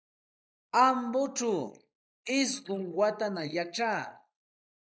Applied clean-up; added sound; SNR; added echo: neural mask model Resemble Enhance denoiser.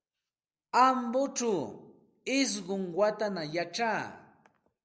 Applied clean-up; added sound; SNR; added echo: none; none; none; none.